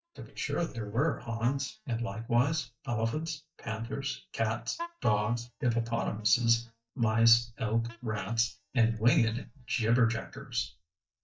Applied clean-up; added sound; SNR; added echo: neural mask model DeepFilterNet 3.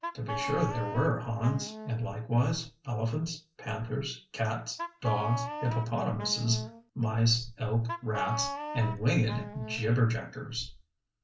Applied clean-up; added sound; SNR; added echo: none; Wind instrument, woodwind instrument; 8 dB; reverberation time 0.2 s.